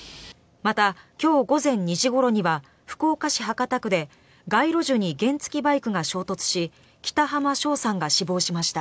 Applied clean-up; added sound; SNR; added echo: none; none; none; none.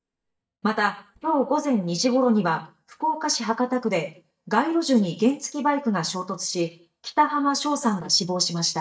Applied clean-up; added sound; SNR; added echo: neural mask model DeepFilterNet 3.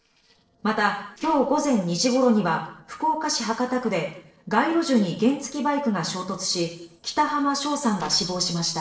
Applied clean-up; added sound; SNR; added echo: neural separator model SepFormer DNS4.